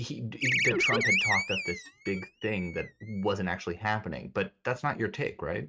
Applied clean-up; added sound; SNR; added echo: neural mask model RNNoise.